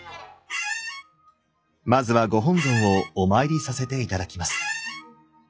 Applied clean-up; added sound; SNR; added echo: classical method log-MMSE.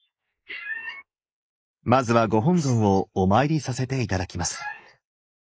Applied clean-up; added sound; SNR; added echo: neural mask model Resemble Enhance denoiser.